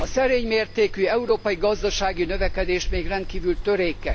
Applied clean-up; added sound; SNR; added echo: none; Sliding door; 6 dB; none.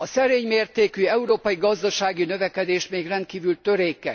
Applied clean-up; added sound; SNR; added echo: none; none; none; none.